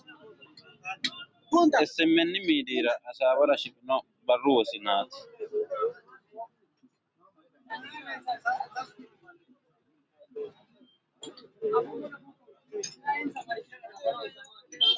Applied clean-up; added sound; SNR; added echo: none; none; none; none.